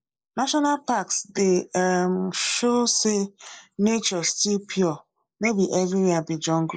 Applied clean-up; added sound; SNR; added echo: neural mask model Resemble Enhance denoiser.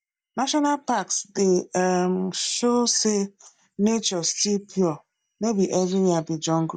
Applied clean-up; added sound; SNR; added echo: neural mask model DeepFilterNet 3.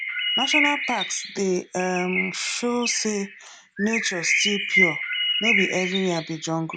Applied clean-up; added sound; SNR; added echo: none; Bird; 0 dB; none.